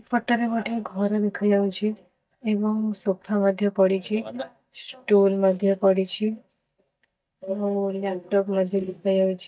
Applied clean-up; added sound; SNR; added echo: neural mask model DeepFilterNet 3.